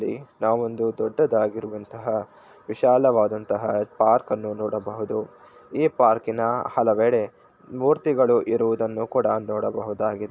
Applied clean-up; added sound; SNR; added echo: none; none; none; none.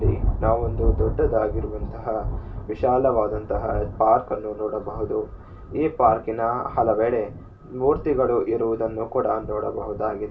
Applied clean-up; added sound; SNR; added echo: none; Thunder; 6 dB; reverberation time 0.2 s.